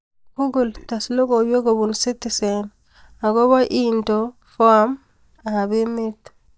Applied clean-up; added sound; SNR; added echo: neural mask model DeepFilterNet 3.